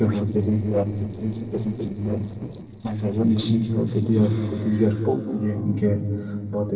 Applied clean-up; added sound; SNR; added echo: neural separator model SepFormer DNS4.